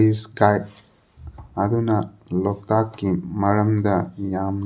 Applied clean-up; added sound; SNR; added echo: none; none; none; none.